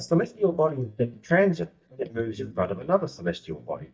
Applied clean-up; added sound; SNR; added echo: neural mask model DeepFilterNet 3.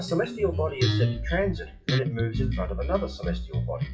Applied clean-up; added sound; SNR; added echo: classical method WPE with log-MMSE.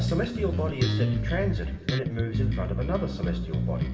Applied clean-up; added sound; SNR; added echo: none; Bass guitar; -3 dB; reverberation time 2.7 s.